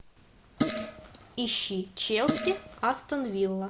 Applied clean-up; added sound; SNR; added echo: none; Fart; 4 dB; none.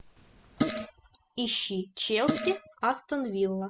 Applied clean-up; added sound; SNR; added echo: classical method spectral subtraction.